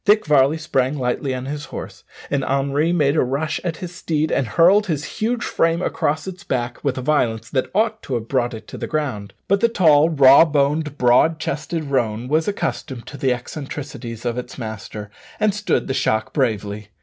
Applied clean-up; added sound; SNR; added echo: none; none; none; none.